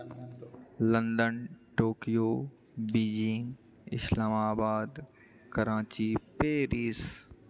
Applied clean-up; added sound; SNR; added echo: none; none; none; none.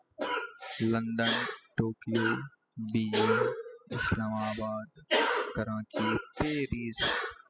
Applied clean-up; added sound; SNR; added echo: classical method spectral subtraction.